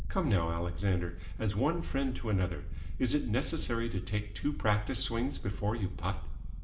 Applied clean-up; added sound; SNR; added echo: none; Purr; 4 dB; reverberation time 1.6 s.